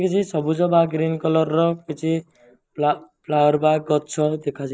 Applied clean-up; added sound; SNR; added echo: neural mask model Resemble Enhance denoiser.